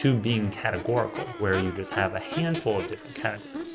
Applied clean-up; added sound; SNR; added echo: none; Crowd / Race car, auto racing / Accelerating, revving, vroom; 9 dB; none.